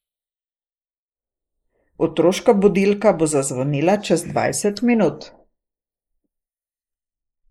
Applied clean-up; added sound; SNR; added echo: neural mask model Resemble Enhance denoiser.